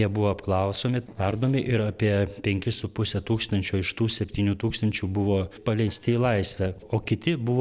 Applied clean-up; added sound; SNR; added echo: neural separator model SepFormer DNS4.